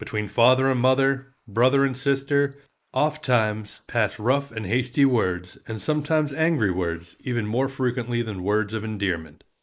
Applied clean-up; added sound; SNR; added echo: neural mask model Resemble Enhance denoiser.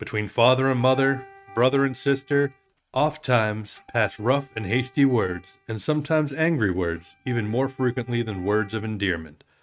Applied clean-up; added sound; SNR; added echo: neural mask model RNNoise.